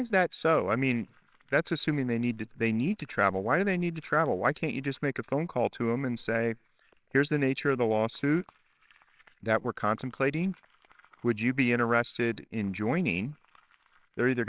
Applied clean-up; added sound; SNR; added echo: neural separator model SepFormer WHAMR!.